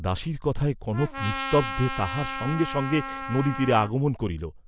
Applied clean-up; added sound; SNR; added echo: none; Trumpet; 8 dB; none.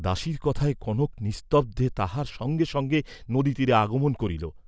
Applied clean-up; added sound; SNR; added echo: none; none; none; none.